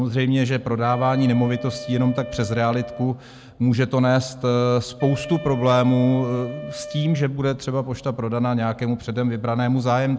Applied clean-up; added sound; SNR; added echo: none; Wind instrument, woodwind instrument; 14 dB; none.